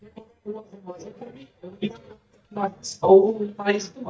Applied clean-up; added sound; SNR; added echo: neural mask model DeepFilterNet 3.